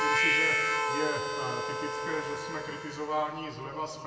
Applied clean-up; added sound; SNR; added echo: none; Harmonica; -5 dB; reverberation time 2.3 s.